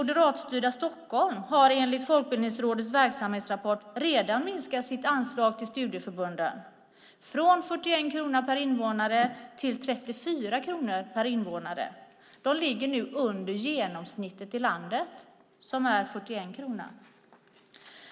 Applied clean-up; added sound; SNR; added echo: none; none; none; none.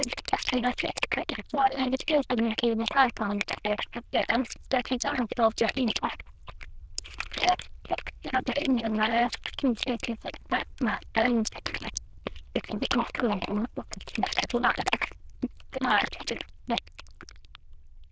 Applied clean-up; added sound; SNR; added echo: neural diffusion model UNIVERSE++.